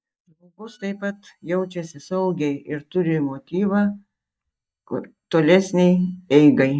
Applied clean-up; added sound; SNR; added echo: neural mask model DeepFilterNet 3.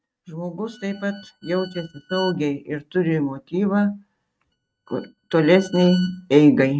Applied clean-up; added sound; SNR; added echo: neural mask model RNNoise.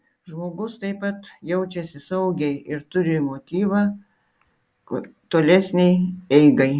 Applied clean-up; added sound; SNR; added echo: none; none; none; none.